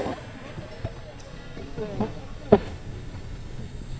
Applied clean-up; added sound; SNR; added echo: neural mask model DeepFilterNet 3.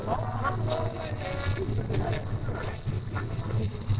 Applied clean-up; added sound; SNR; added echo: neural separator model SepFormer DNS4.